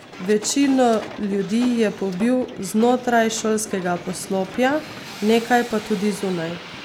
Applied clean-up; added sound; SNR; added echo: none; Hiss; 15 dB; none.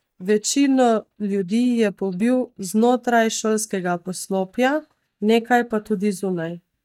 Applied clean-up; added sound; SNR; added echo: neural mask model DeepFilterNet 3.